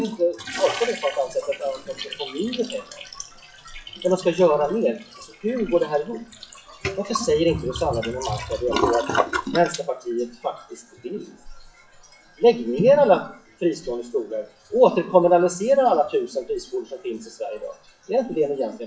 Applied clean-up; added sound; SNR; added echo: classical method WPE with log-MMSE.